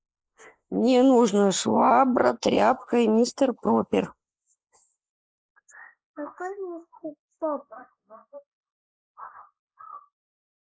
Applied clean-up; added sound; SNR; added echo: neural mask model Resemble Enhance denoiser.